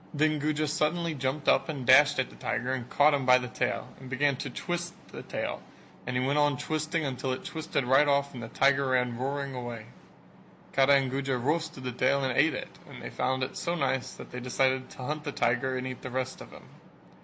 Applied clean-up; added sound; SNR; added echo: none; none; none; none.